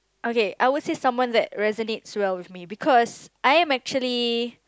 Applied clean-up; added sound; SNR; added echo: none; none; none; none.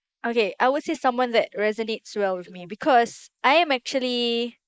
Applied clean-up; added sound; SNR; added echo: neural mask model Resemble Enhance denoiser.